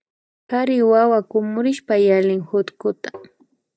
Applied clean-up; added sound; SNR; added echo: neural mask model DeepFilterNet 3.